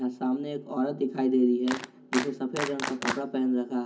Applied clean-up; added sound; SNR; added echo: none; Clapping; 7 dB; reverberation time 0.3 s.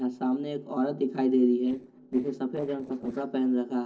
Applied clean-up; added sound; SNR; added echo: neural separator model SepFormer DNS4.